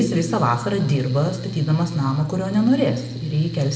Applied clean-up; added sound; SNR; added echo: none; Mechanical fan; 11 dB; reverberation time 0.8 s.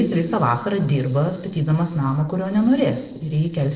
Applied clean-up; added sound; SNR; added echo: neural separator model SepFormer DNS4.